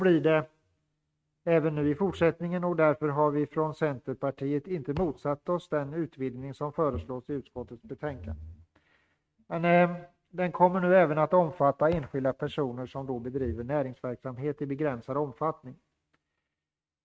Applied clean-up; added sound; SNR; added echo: neural mask model RNNoise.